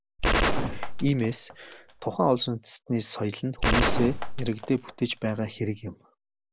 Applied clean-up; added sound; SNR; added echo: none; Gunshot, gunfire; -1 dB; none.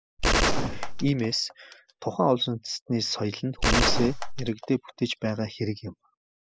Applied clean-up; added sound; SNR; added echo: classical method spectral subtraction.